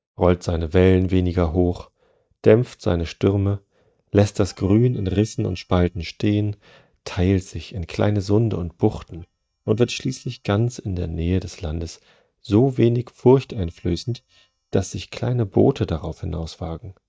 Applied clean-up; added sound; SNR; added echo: neural mask model DeepFilterNet 3.